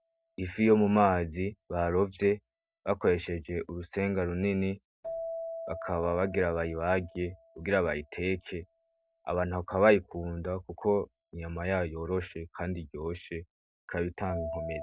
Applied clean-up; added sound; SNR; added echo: none; Keyboard (musical); 16 dB; none.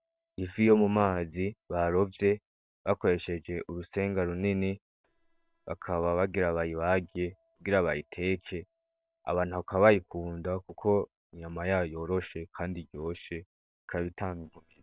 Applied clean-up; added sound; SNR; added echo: neural separator model SepFormer WHAM!.